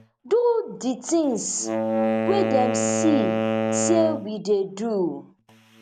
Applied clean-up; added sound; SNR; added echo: none; Wind instrument, woodwind instrument; 2 dB; none.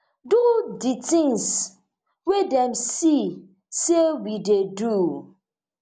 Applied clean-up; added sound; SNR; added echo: none; none; none; none.